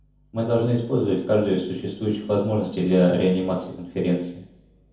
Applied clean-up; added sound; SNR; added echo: none; none; none; reverberation time 0.7 s.